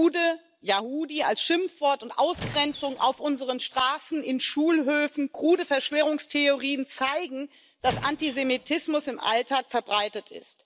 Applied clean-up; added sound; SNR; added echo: none; Squeak; 12 dB; none.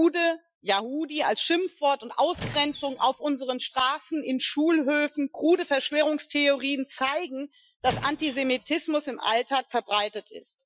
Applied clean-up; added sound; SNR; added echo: classical method Wiener filter.